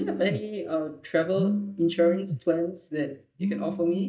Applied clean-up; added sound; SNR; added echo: neural mask model DeepFilterNet 3.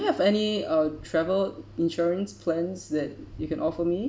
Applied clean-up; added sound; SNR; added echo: none; none; none; none.